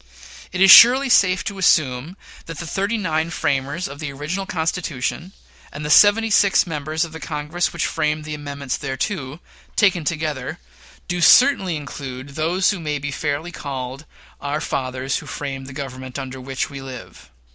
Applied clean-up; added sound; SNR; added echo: none; none; none; none.